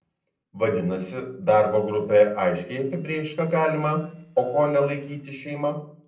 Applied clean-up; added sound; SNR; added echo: neural separator model SepFormer DNS4.